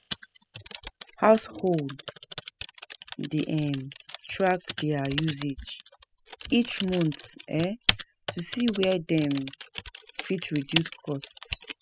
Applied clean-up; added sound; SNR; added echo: classical method spectral subtraction.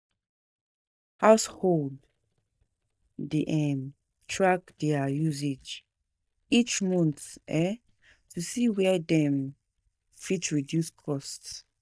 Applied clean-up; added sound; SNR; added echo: neural mask model DeepFilterNet 3.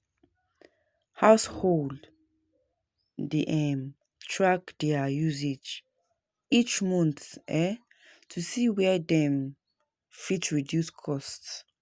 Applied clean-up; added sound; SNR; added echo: none; none; none; none.